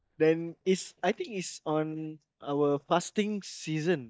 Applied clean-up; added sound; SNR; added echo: neural mask model DeepFilterNet 3.